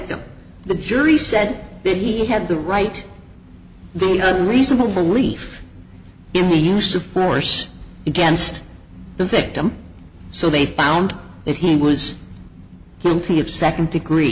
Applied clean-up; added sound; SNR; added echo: none; none; none; none.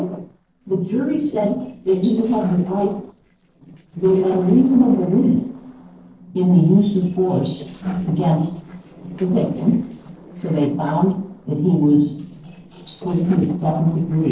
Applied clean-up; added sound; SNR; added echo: neural separator model SepFormer DNS4.